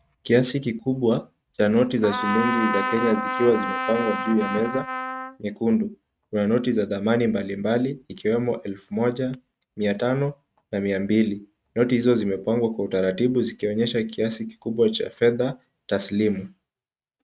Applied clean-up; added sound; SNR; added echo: neural mask model RNNoise.